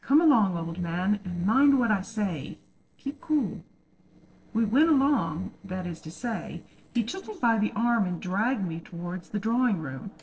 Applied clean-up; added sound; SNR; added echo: neural separator model SepFormer DNS4.